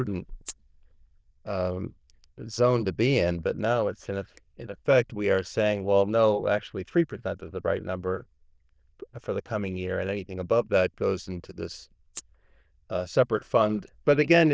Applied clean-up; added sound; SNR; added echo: neural diffusion model UNIVERSE++.